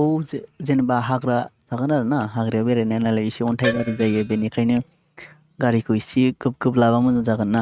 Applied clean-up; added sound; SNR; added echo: neural mask model RNNoise.